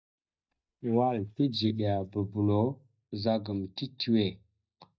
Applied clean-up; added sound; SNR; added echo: neural mask model DeepFilterNet 3.